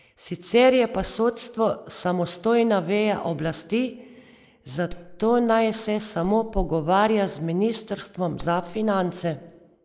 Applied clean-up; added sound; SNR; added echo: neural mask model Resemble Enhance denoiser.